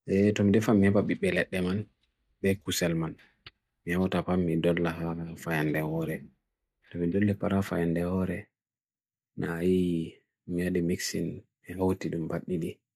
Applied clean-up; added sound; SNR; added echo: neural mask model DeepFilterNet 3.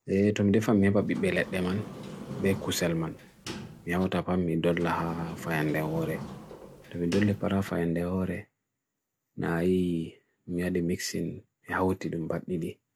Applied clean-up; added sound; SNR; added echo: none; Sliding door; 12 dB; none.